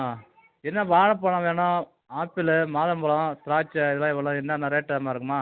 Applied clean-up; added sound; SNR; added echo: none; none; none; none.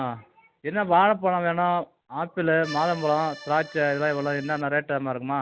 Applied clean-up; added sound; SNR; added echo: none; Accordion; 16 dB; none.